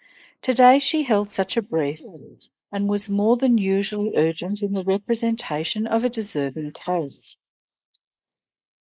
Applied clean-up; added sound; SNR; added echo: neural mask model Resemble Enhance denoiser.